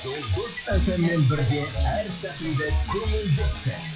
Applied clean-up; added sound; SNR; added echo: classical method log-MMSE.